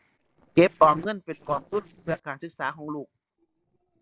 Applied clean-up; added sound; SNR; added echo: neural separator model SepFormer DNS4.